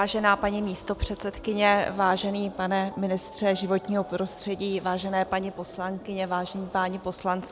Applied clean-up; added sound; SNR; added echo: none; Piano; 20 dB; none.